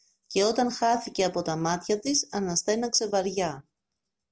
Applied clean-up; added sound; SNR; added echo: none; none; none; none.